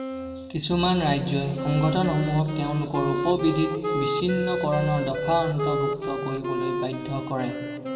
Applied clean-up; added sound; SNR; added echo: none; Wind instrument, woodwind instrument; 4 dB; reverberation time 2.7 s.